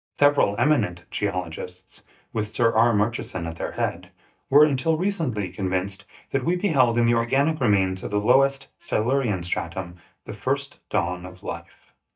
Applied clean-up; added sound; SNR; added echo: neural mask model DeepFilterNet 3.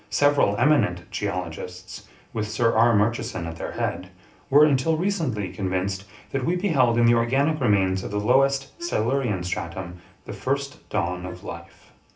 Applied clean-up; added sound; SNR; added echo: none; Wind instrument, woodwind instrument; 19 dB; reverberation time 0.3 s.